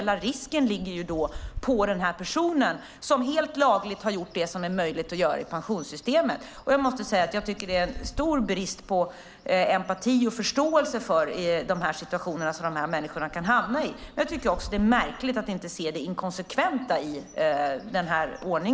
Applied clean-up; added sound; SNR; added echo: none; Bird; 18 dB; none.